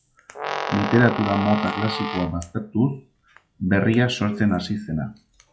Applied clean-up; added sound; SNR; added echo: classical method log-MMSE.